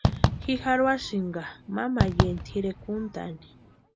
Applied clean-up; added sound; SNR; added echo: none; Fireworks; 0 dB; none.